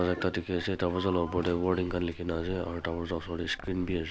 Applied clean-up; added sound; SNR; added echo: none; Alarm; 15 dB; none.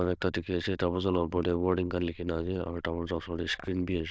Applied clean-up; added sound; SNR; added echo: neural diffusion model UNIVERSE++.